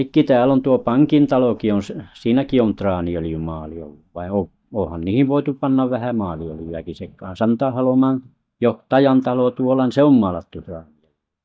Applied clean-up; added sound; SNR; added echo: neural mask model DeepFilterNet 3.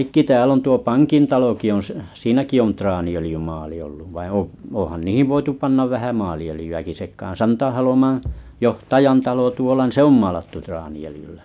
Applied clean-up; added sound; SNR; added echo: none; none; none; none.